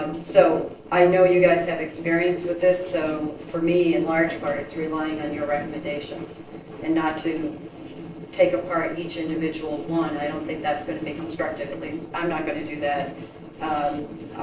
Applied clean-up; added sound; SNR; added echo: neural separator model SepFormer DNS4.